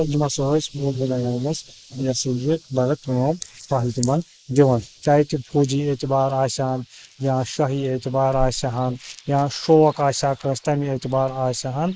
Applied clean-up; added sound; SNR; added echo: neural mask model Resemble Enhance denoiser.